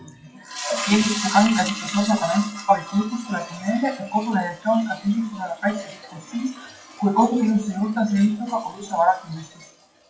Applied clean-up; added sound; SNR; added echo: classical method WPE with log-MMSE.